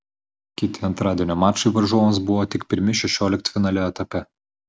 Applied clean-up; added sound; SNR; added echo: none; none; none; none.